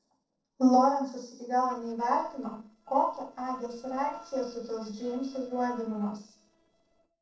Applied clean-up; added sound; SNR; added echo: neural separator model SepFormer DNS4.